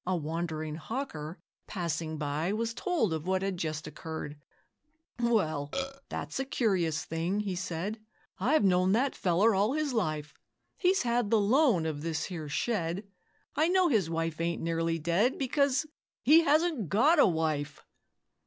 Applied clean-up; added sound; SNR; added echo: none; Burping, eructation; 6 dB; none.